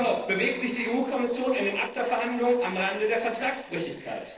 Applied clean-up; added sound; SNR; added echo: neural separator model SepFormer DNS4.